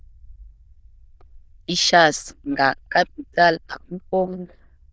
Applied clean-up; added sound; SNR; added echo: neural diffusion model UNIVERSE++.